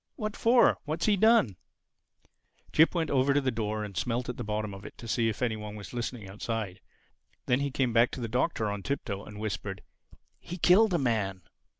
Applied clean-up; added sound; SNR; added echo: none; none; none; none.